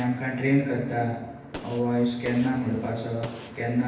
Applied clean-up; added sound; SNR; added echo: none; Gunshot, gunfire; 19 dB; reverberation time 0.9 s.